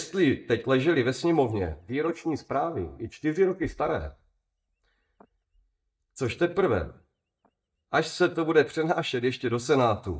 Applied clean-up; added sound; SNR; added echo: neural mask model DeepFilterNet 3.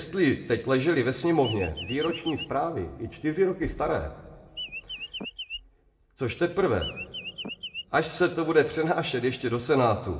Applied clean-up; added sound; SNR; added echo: none; Chirp, tweet; 10 dB; reverberation time 1.1 s.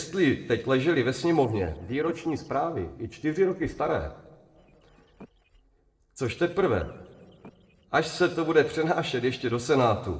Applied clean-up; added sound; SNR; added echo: neural separator model SepFormer DNS4.